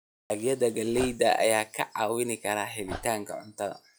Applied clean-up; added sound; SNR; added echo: classical method log-MMSE.